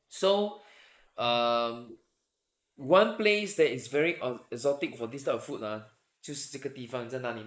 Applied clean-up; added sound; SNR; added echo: neural mask model Resemble Enhance denoiser.